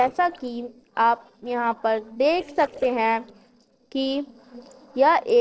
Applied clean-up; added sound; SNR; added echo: neural separator model SepFormer DNS4.